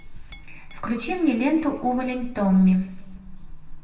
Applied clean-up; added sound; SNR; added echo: none; Chink, clink; 13 dB; reverberation time 0.6 s.